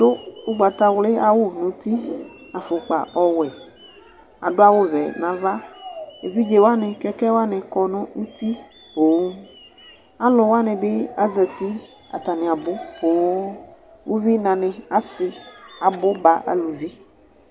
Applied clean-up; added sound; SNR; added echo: none; none; none; none.